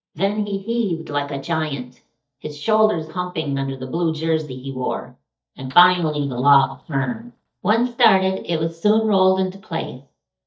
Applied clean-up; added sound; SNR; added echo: neural mask model DeepFilterNet 3.